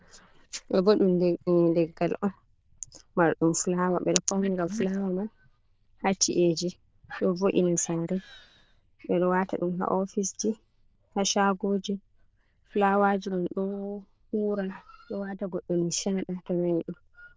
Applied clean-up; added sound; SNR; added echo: neural diffusion model UNIVERSE++.